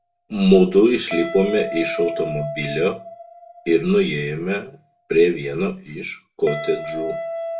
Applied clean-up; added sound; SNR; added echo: none; Guitar; 11 dB; reverberation time 0.2 s.